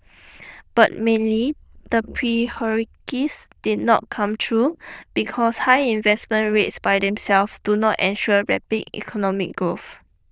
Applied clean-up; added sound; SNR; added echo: neural diffusion model UNIVERSE++.